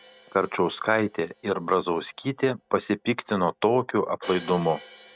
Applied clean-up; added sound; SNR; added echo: none; Crash cymbal; 17 dB; none.